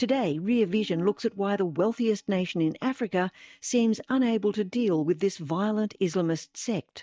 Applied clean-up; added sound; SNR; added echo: neural mask model DeepFilterNet 3.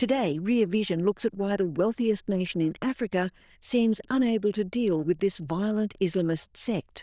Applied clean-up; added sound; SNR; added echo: neural diffusion model UNIVERSE++.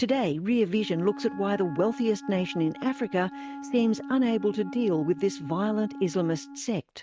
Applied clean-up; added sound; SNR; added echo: neural mask model RNNoise.